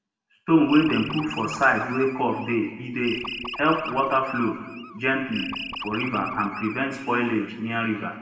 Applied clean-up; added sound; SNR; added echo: none; Animal; 11 dB; reverberation time 1.2 s.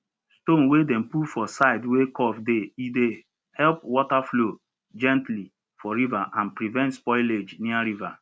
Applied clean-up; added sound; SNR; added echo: none; none; none; none.